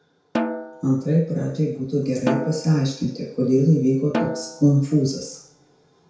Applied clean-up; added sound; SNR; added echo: none; Snare drum; 10 dB; reverberation time 0.6 s.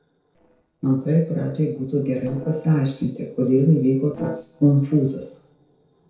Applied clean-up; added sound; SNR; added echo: neural separator model SepFormer DNS4.